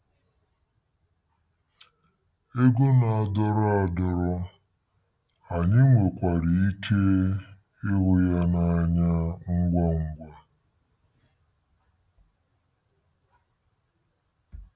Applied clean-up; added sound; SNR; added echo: none; none; none; none.